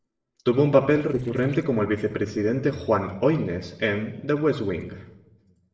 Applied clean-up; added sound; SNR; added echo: neural separator model SepFormer DNS4.